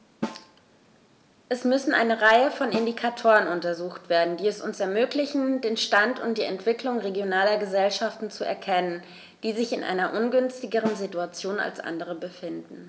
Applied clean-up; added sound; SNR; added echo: none; Snare drum; 15 dB; none.